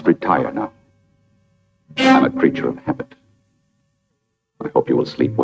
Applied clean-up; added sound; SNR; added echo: neural mask model RNNoise.